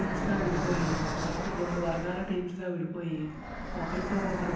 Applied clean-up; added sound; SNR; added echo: none; Fixed-wing aircraft, airplane; 0 dB; reverberation time 0.9 s.